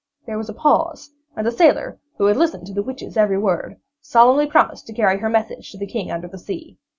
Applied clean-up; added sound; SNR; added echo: none; none; none; none.